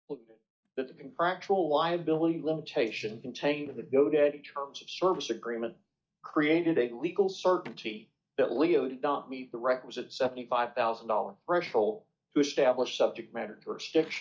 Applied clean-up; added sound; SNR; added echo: neural mask model DeepFilterNet 3.